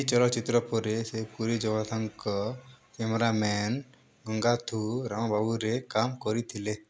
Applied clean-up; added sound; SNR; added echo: none; none; none; none.